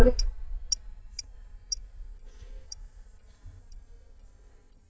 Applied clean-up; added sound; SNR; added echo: neural mask model DeepFilterNet 3.